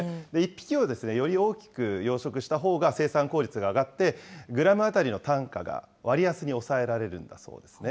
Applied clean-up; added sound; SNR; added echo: none; none; none; none.